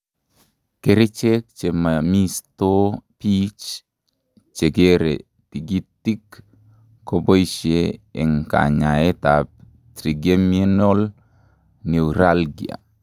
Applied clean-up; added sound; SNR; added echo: none; none; none; none.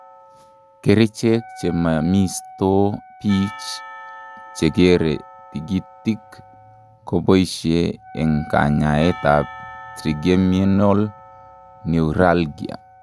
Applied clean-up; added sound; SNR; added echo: none; Wind instrument, woodwind instrument + Percussion; 19 dB; none.